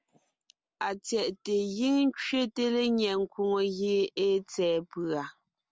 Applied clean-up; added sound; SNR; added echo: none; none; none; none.